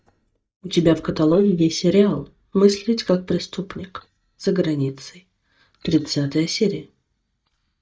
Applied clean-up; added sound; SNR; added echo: neural mask model DeepFilterNet 3.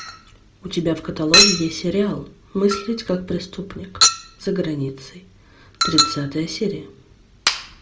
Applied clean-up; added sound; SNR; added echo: none; Chink, clink; -1 dB; none.